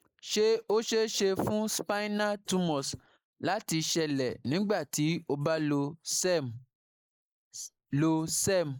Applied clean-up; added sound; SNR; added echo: neural mask model Resemble Enhance denoiser.